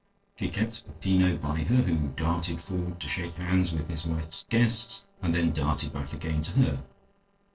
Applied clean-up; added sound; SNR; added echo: neural separator model SepFormer DNS4.